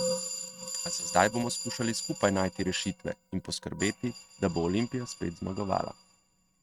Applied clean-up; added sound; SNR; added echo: neural mask model RNNoise.